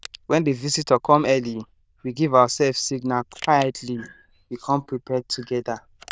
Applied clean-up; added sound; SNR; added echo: neural diffusion model UNIVERSE++.